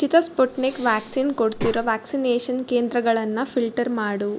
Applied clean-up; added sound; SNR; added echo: none; Breathing; 12 dB; none.